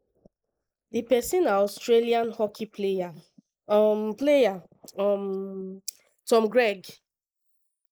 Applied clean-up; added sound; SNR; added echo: neural mask model Resemble Enhance denoiser.